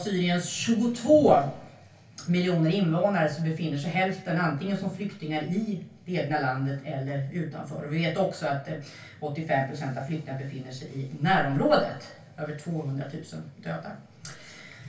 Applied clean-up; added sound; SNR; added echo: none; none; none; reverberation time 0.2 s.